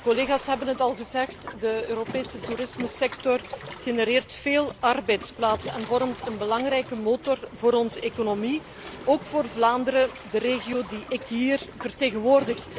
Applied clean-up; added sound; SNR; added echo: none; Waves, surf; 15 dB; none.